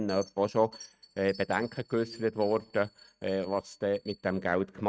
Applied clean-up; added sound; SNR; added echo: neural mask model RNNoise.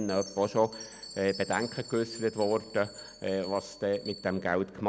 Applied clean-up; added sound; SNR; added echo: none; Bell + Chime; 16 dB; none.